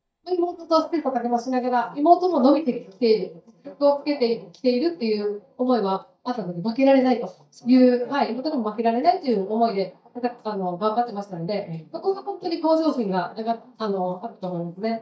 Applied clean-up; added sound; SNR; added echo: neural mask model DeepFilterNet 3.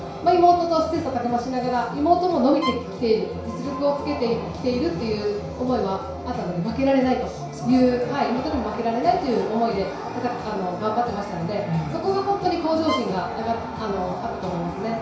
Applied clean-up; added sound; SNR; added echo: none; Bowed string instrument; 12 dB; reverberation time 0.6 s.